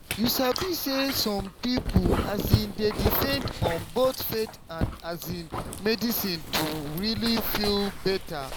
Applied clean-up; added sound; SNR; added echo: none; Dog; 3 dB; none.